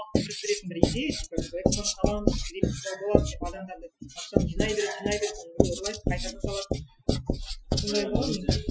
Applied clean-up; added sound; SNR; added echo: classical method Wiener filter.